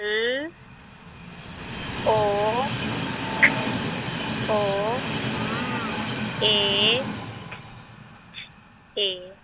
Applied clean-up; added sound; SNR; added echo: none; Train; 3 dB; none.